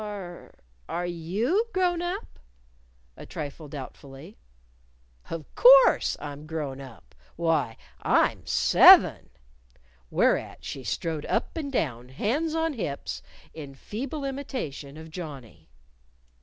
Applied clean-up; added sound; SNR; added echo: none; none; none; none.